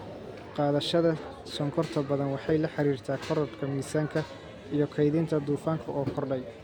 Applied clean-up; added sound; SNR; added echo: none; none; none; none.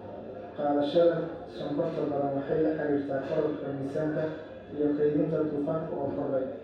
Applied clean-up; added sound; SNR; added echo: none; none; none; reverberation time 0.7 s.